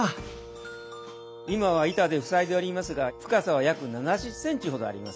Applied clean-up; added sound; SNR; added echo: none; Wind instrument, woodwind instrument; 16 dB; none.